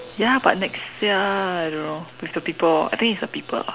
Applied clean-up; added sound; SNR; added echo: none; none; none; none.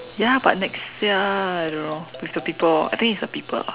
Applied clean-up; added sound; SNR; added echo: none; Marimba, xylophone; 20 dB; none.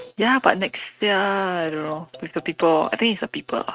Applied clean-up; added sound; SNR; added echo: neural mask model RNNoise.